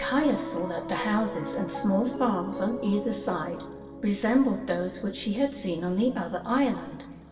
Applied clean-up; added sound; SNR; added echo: none; Piano; 11 dB; reverberation time 2.1 s.